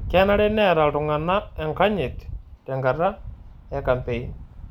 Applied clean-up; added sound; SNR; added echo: none; Rattle; 12 dB; none.